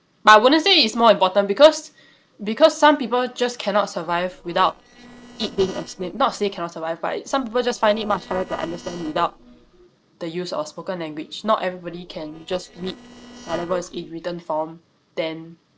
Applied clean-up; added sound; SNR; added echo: neural separator model SepFormer DNS4.